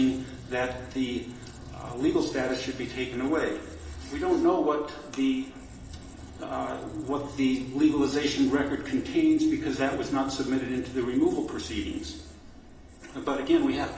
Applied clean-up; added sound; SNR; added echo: none; Squeak; 16 dB; reverberation time 0.8 s.